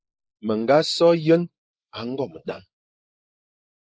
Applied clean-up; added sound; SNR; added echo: neural mask model Resemble Enhance denoiser.